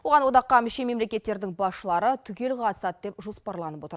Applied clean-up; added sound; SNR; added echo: none; none; none; none.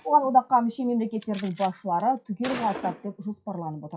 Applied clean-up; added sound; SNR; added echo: classical method WPE with log-MMSE.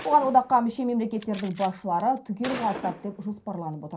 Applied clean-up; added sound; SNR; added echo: none; Gunshot, gunfire; 16 dB; reverberation time 0.3 s.